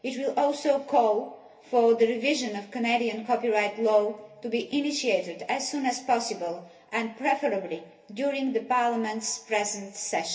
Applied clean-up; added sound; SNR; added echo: none; none; none; reverberation time 0.3 s.